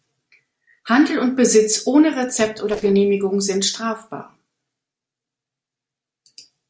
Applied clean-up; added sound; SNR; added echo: neural separator model SepFormer DNS4.